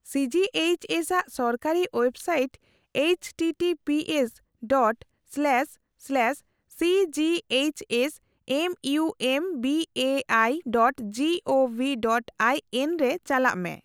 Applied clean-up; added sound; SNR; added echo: none; none; none; none.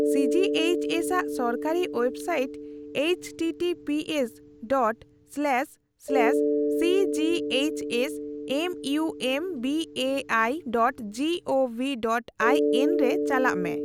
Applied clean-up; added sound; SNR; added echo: none; Mallet percussion; 2 dB; none.